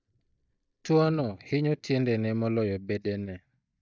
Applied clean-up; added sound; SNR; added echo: neural mask model DeepFilterNet 3.